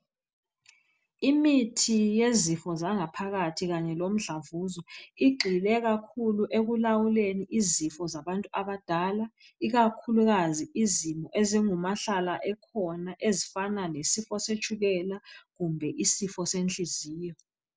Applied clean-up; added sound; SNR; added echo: none; none; none; none.